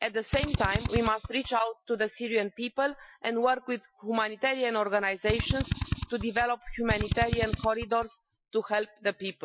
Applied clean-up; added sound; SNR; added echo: classical method Wiener filter.